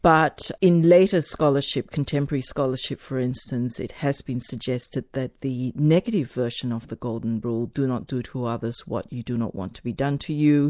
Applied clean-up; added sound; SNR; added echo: none; none; none; none.